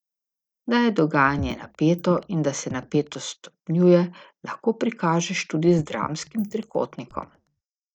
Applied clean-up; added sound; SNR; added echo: neural mask model DeepFilterNet 3.